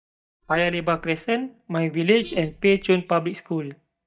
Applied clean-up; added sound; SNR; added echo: neural mask model DeepFilterNet 3.